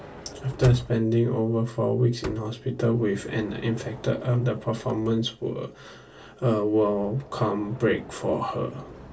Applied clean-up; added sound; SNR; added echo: none; Sliding door / Motor vehicle (road); 16 dB; reverberation time 0.2 s.